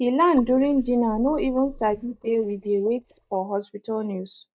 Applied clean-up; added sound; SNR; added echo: neural mask model DeepFilterNet 3.